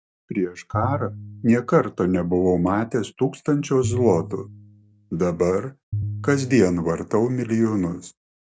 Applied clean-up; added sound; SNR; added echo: none; Piano; 11 dB; none.